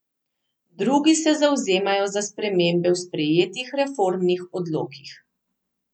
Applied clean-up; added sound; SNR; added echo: none; none; none; none.